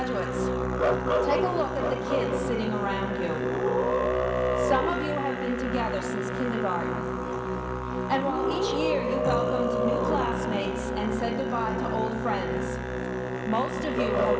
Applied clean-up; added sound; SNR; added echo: none; Musical instrument; -3 dB; none.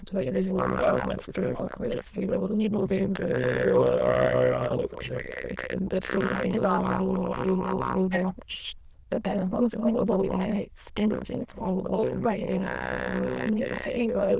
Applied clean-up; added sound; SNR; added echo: neural diffusion model UNIVERSE++.